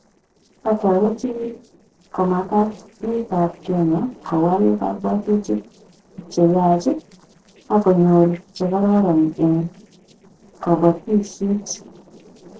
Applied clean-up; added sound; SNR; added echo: neural separator model SepFormer DNS4.